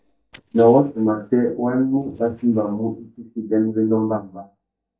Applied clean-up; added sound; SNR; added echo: neural mask model DeepFilterNet 3.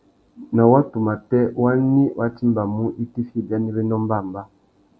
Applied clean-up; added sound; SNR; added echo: none; none; none; none.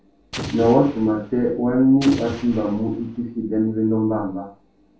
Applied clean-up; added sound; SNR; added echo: none; Explosion; 14 dB; reverberation time 0.3 s.